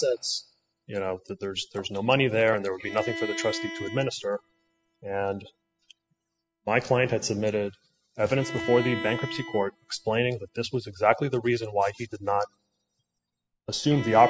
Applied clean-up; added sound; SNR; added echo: classical method spectral subtraction.